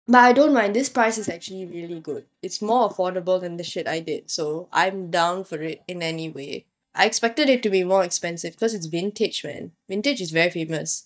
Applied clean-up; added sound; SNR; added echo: neural mask model DeepFilterNet 3.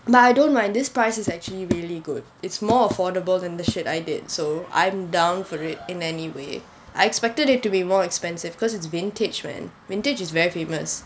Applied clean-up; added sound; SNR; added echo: none; none; none; none.